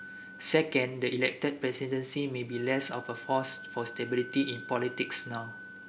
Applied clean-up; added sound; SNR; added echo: none; Wind instrument, woodwind instrument; 16 dB; none.